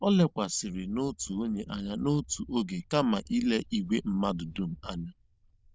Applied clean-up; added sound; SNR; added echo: neural diffusion model UNIVERSE++.